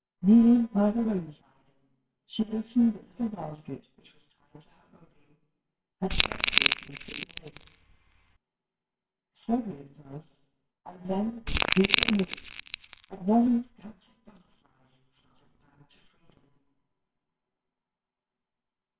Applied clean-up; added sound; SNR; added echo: neural separator model SepFormer WHAMR!.